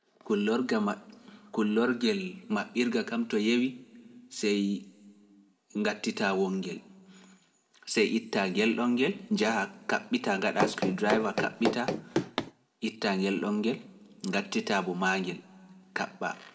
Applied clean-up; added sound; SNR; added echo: none; Run; 1 dB; reverberation time 1.1 s.